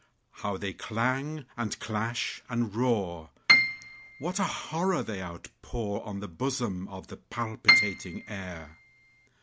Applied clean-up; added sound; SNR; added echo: none; Piano; -4 dB; none.